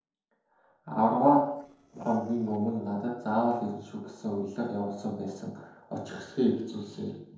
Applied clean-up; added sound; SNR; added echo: neural separator model SepFormer DNS4.